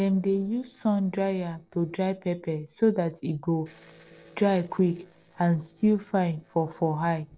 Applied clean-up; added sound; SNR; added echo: neural separator model SepFormer DNS4.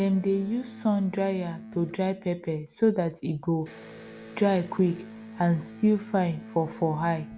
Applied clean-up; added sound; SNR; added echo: none; Electric guitar; 17 dB; none.